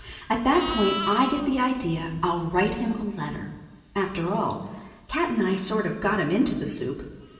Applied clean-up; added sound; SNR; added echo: none; Livestock, farm animals, working animals; 12 dB; reverberation time 1.2 s.